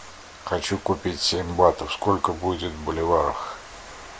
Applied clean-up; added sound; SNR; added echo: none; none; none; none.